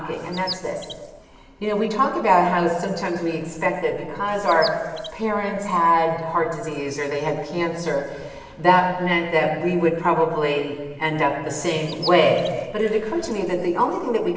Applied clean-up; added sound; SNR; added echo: none; Chirp, tweet; 15 dB; reverberation time 1.3 s.